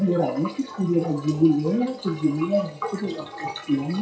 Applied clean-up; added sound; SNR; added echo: classical method WPE with log-MMSE.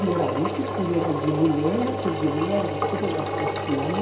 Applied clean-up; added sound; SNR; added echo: none; Engine; 2 dB; reverberation time 0.6 s.